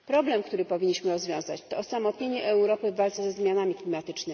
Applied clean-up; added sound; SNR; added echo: none; none; none; none.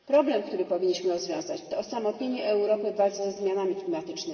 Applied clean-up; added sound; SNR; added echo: none; none; none; reverberation time 2.2 s.